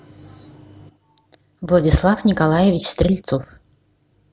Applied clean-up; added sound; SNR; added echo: none; none; none; none.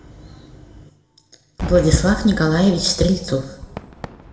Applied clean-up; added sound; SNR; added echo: none; Cheering / Fireworks; 13 dB; reverberation time 0.9 s.